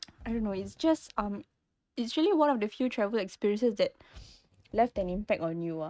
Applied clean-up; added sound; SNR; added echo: neural mask model RNNoise.